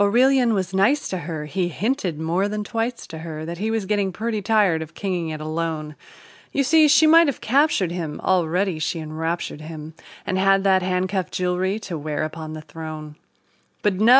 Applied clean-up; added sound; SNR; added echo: none; none; none; none.